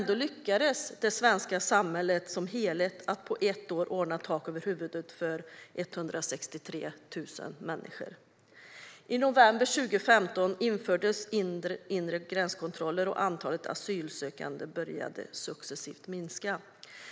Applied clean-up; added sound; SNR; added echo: none; none; none; none.